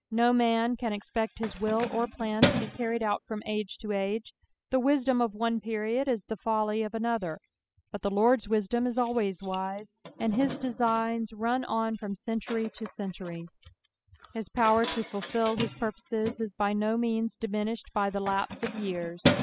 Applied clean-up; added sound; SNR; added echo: classical method spectral subtraction.